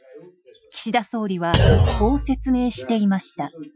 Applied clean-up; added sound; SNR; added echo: classical method Wiener filter.